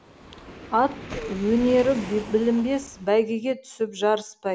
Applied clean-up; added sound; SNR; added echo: none; Waves, surf; 16 dB; none.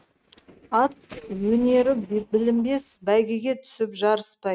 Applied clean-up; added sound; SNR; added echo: neural mask model RNNoise.